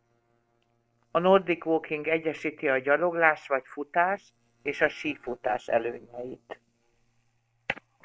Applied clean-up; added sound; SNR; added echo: neural separator model SepFormer DNS4.